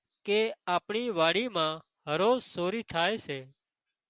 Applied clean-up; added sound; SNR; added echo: none; none; none; none.